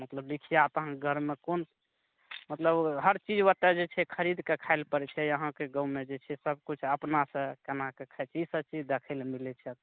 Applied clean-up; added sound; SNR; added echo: none; none; none; none.